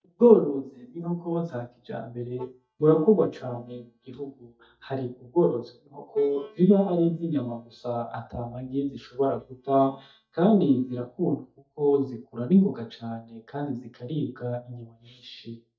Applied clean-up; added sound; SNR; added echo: neural mask model DeepFilterNet 3.